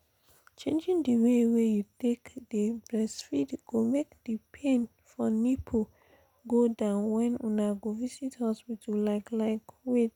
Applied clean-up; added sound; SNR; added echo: none; none; none; none.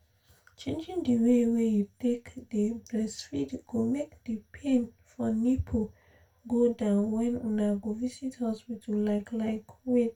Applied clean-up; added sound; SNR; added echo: none; none; none; reverberation time 0.2 s.